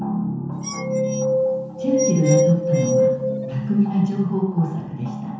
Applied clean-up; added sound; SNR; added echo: none; Glass; 0 dB; reverberation time 0.9 s.